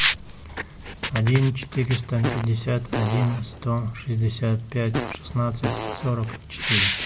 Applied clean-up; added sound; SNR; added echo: none; Fart; 7 dB; none.